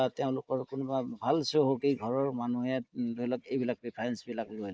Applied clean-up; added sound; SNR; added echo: neural mask model Resemble Enhance denoiser.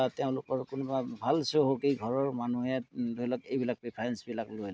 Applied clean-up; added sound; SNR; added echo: none; none; none; none.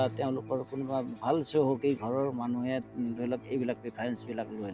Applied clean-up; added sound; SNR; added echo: none; Musical instrument; 15 dB; none.